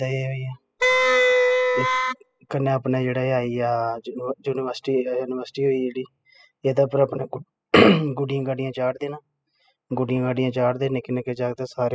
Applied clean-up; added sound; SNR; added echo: classical method spectral subtraction.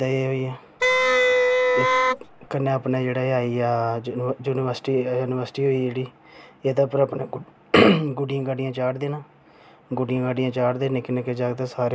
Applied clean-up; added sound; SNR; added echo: none; Wind instrument, woodwind instrument; -4 dB; none.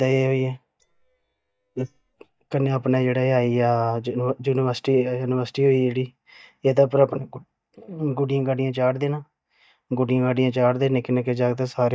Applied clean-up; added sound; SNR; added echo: neural mask model DeepFilterNet 3.